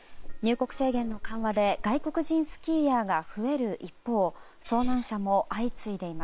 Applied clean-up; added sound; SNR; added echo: neural separator model SepFormer WHAM!.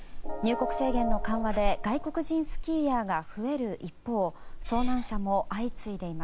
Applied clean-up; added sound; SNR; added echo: none; Meow / Purr; 2 dB; none.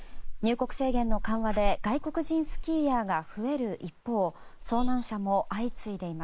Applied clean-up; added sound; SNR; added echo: neural mask model Resemble Enhance denoiser.